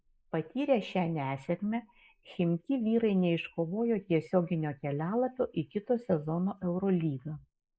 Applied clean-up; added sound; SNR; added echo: neural mask model Resemble Enhance denoiser.